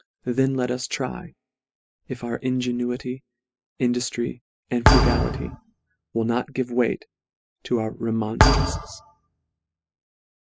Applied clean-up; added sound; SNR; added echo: classical method spectral subtraction.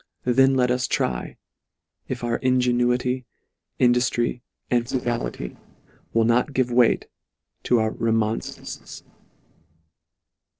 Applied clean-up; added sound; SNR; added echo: neural separator model SepFormer DNS4.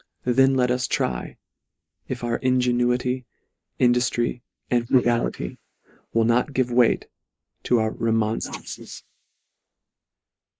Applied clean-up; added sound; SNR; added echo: neural mask model Resemble Enhance denoiser.